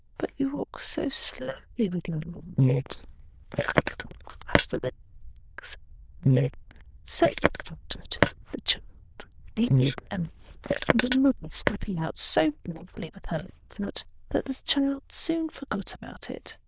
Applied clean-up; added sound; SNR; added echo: neural diffusion model UNIVERSE++.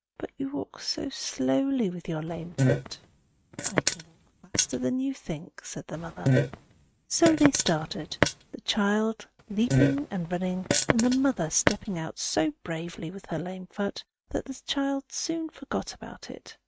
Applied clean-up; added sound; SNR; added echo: neural mask model RNNoise.